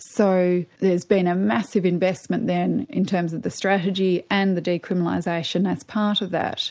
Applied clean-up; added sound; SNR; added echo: none; none; none; none.